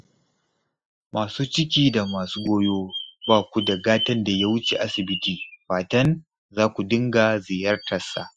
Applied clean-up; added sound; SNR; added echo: classical method Wiener filter.